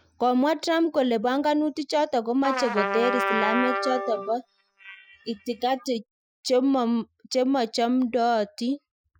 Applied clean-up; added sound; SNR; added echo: classical method Wiener filter.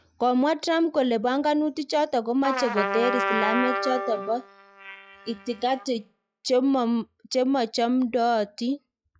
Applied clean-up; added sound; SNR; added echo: classical method log-MMSE.